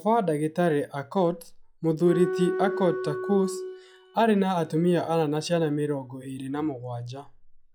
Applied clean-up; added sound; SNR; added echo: classical method log-MMSE.